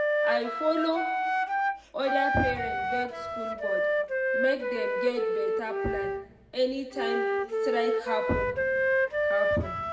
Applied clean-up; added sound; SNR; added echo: none; Wind instrument, woodwind instrument; -4 dB; reverberation time 1.2 s.